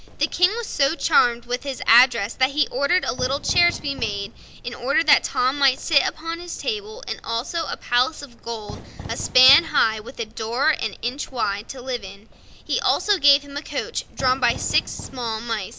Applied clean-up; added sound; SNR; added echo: none; Fire / Fireworks; 19 dB; none.